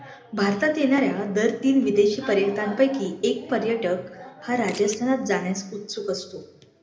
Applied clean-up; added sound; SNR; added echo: none; Camera; 16 dB; reverberation time 0.8 s.